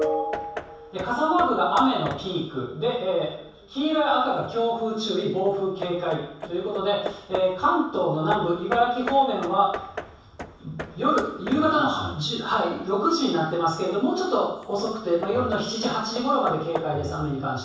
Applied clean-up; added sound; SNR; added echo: none; Hammer / Wood; 14 dB; reverberation time 0.7 s.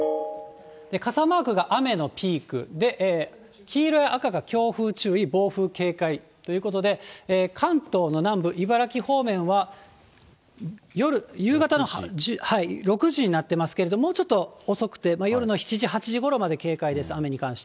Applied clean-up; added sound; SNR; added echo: none; none; none; none.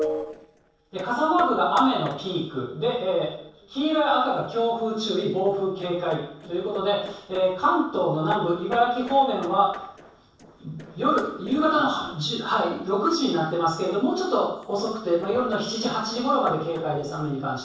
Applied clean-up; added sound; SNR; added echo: neural separator model SepFormer DNS4.